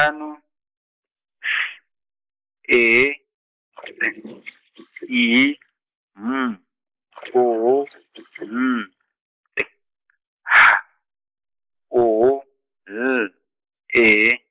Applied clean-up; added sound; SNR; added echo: neural mask model Resemble Enhance denoiser.